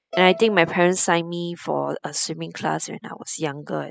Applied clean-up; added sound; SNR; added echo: classical method spectral subtraction.